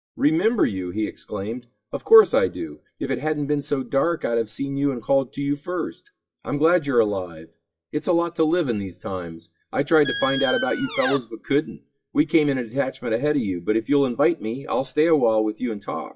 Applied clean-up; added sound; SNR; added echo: classical method WPE with log-MMSE.